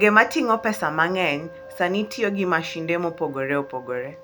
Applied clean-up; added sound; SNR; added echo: none; Wind instrument, woodwind instrument; 18 dB; none.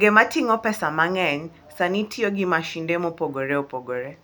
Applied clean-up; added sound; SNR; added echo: none; none; none; none.